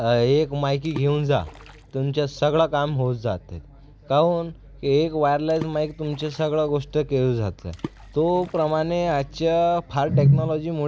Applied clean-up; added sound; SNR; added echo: none; Water / Splash, splatter; 18 dB; none.